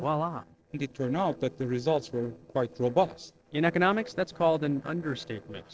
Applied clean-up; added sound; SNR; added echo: neural separator model SepFormer DNS4.